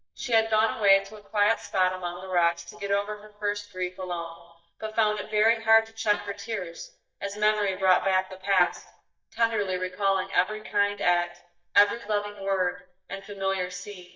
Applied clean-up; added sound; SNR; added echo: neural mask model DeepFilterNet 3.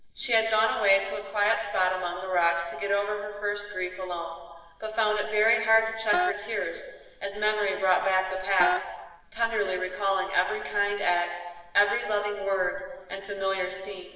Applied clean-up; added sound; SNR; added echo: neural separator model SepFormer DNS4.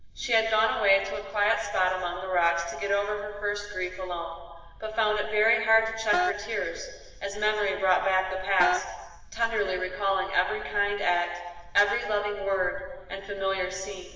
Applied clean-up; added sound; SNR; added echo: none; Wind instrument, woodwind instrument; 3 dB; reverberation time 1.3 s.